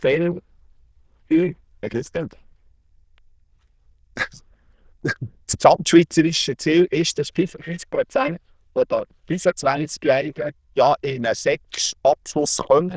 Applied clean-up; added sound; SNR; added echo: neural diffusion model UNIVERSE++.